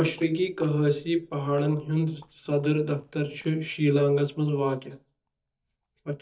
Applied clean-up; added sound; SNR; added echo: neural mask model DeepFilterNet 3.